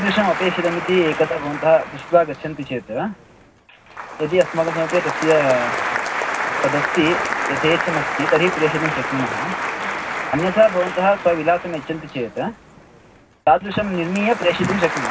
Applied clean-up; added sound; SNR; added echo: none; Applause; 5 dB; reverberation time 0.4 s.